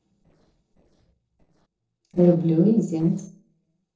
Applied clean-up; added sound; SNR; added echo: neural separator model SepFormer DNS4.